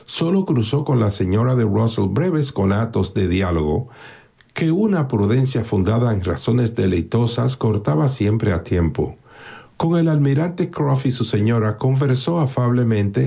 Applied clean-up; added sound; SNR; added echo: none; none; none; none.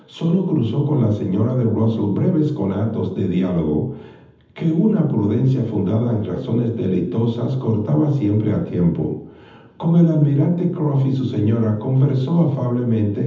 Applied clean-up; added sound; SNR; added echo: none; none; none; reverberation time 0.8 s.